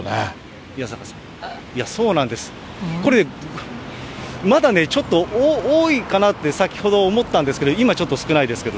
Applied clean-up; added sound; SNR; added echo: none; none; none; none.